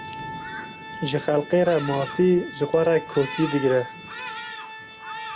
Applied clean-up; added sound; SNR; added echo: none; Thunderstorm + Organ; 11 dB; none.